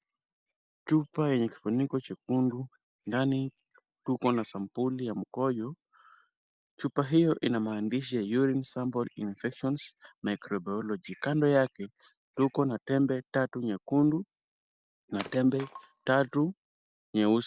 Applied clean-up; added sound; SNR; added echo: neural separator model SepFormer DNS4.